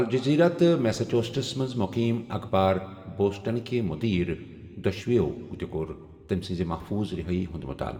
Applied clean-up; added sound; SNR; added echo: none; none; none; reverberation time 1.6 s.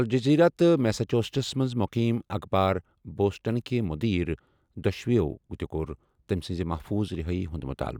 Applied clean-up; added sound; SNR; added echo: none; none; none; none.